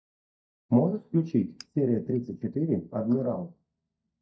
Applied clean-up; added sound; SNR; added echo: neural mask model DeepFilterNet 3.